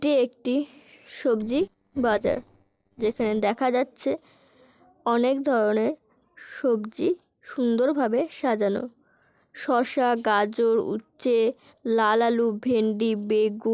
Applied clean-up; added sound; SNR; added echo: neural separator model SepFormer DNS4.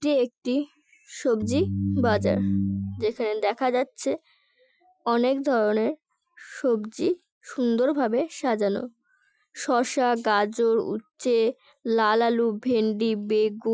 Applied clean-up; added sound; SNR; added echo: classical method Wiener filter.